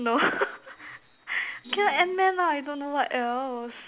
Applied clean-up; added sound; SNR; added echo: none; Thump, thud; 20 dB; none.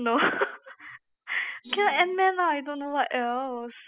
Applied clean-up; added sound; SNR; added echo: classical method spectral subtraction.